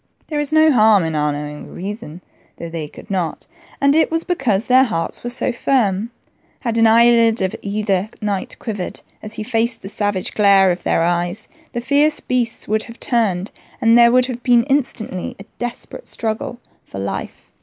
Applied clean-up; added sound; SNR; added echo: none; none; none; none.